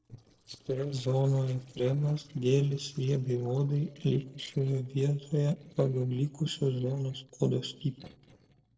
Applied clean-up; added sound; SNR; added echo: neural separator model SepFormer DNS4.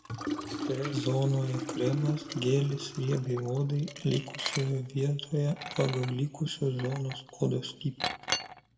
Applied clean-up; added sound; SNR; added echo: none; Liquid; 8 dB; reverberation time 0.8 s.